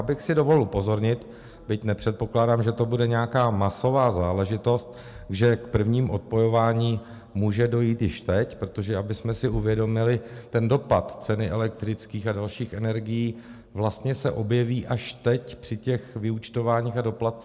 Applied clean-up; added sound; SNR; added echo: none; none; none; none.